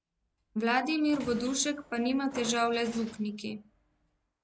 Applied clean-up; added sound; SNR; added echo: none; Train; 18 dB; none.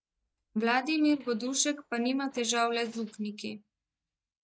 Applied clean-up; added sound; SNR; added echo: neural mask model DeepFilterNet 3.